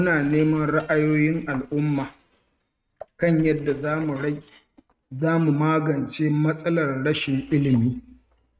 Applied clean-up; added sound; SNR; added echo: neural mask model RNNoise.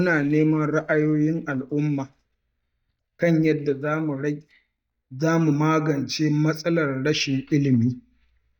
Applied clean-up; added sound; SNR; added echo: neural mask model DeepFilterNet 3.